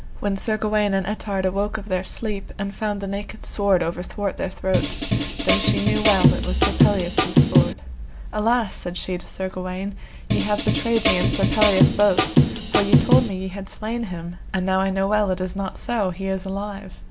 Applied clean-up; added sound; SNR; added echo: none; Drum kit; -4 dB; none.